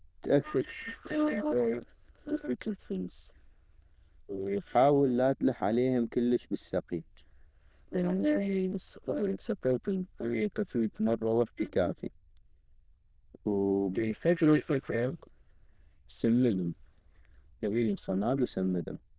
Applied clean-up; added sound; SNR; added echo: neural diffusion model UNIVERSE++.